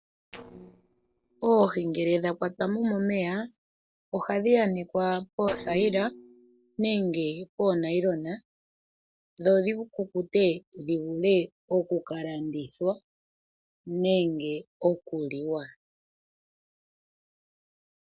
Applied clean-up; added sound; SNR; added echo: neural separator model SepFormer DNS4.